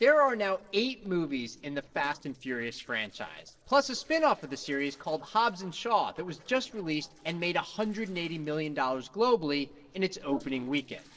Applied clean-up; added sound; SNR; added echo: neural separator model SepFormer DNS4.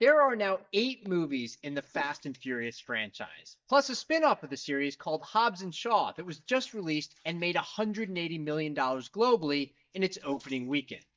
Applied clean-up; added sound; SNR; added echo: neural mask model DeepFilterNet 3.